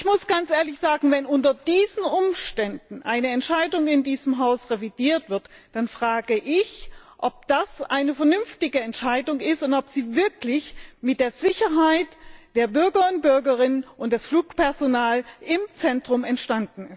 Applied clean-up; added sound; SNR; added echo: none; none; none; none.